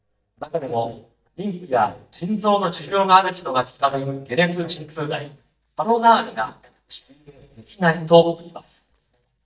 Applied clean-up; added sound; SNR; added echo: neural mask model DeepFilterNet 3.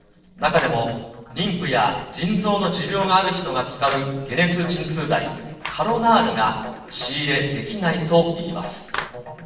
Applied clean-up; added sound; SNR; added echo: neural separator model SepFormer DNS4.